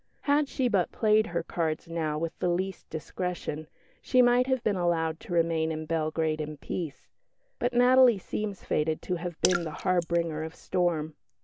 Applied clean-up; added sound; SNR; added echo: none; Raindrop / Splash, splatter; 9 dB; none.